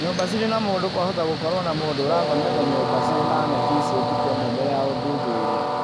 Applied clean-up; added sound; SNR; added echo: none; Train; -1 dB; none.